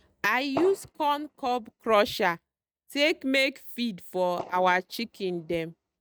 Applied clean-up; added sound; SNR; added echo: neural mask model RNNoise.